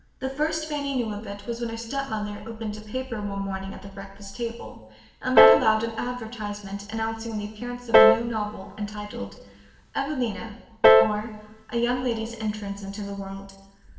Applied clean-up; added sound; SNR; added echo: none; Piano; -5 dB; reverberation time 0.9 s.